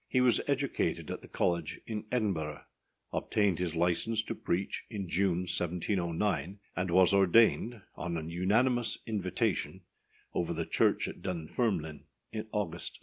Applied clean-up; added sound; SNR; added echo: none; none; none; none.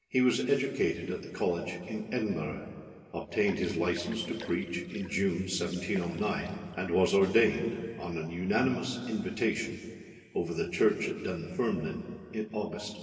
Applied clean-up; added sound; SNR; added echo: none; Liquid; 19 dB; reverberation time 2.3 s.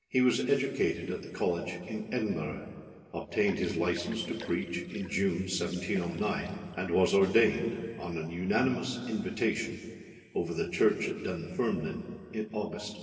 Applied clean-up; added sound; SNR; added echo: neural separator model SepFormer DNS4.